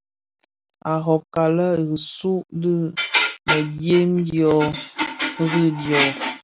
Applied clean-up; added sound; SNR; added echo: none; none; none; none.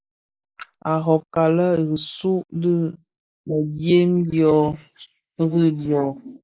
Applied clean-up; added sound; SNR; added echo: neural mask model Resemble Enhance denoiser.